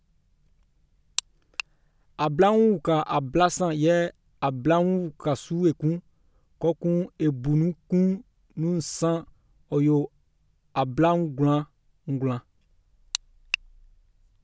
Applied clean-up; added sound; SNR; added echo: none; none; none; none.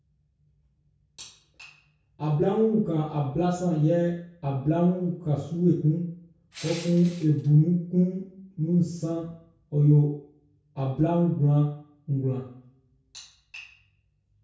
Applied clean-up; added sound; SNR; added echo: none; Crushing; 19 dB; reverberation time 0.6 s.